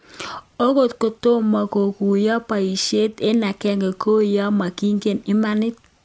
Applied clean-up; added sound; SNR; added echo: none; none; none; none.